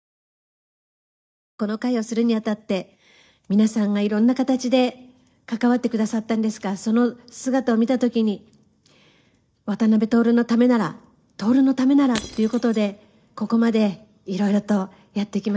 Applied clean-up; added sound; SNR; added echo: neural mask model DeepFilterNet 3.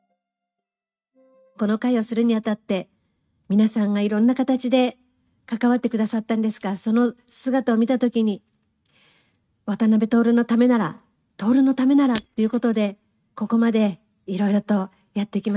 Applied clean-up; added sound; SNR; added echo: neural mask model RNNoise.